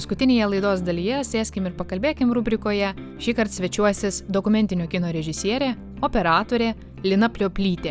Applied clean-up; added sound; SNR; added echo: none; none; none; none.